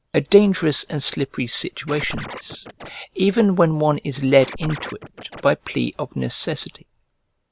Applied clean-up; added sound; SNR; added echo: none; Scratching (performance technique); 13 dB; none.